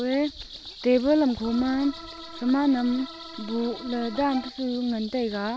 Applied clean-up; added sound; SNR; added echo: none; Bowed string instrument + Organ; 17 dB; none.